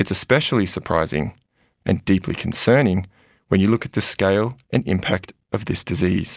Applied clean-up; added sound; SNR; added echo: none; none; none; none.